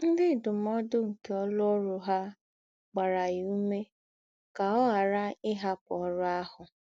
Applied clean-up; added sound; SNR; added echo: none; none; none; none.